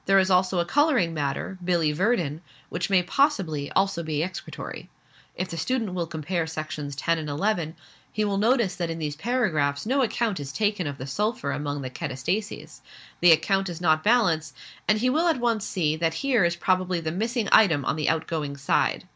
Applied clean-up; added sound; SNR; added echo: none; none; none; none.